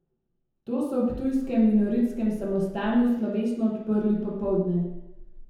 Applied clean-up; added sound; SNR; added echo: none; none; none; reverberation time 0.9 s.